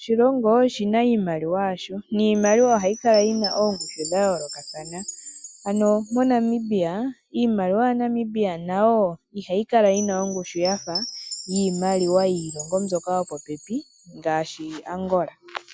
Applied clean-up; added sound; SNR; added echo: none; Chime; 16 dB; none.